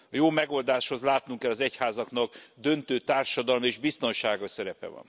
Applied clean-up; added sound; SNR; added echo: none; none; none; none.